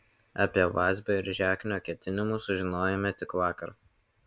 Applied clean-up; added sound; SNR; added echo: none; none; none; none.